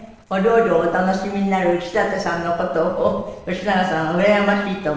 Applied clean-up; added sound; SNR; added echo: neural separator model SepFormer DNS4.